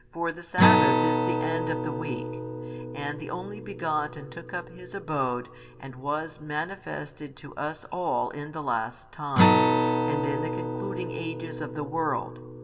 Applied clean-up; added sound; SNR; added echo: none; Acoustic guitar; -4 dB; reverberation time 0.3 s.